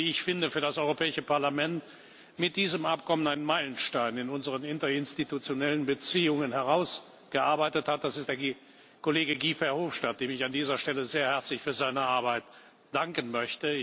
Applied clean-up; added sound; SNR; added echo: none; none; none; none.